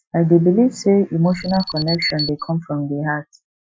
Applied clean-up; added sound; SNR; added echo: classical method Wiener filter.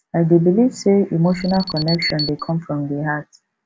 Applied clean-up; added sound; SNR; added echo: none; Alarm; 10 dB; none.